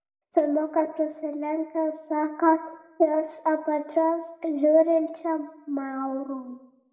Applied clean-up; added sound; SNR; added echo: none; none; none; reverberation time 0.8 s.